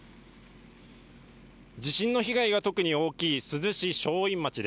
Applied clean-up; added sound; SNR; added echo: none; none; none; none.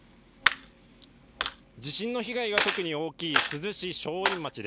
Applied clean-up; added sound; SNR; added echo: none; Coin (dropping); -3 dB; none.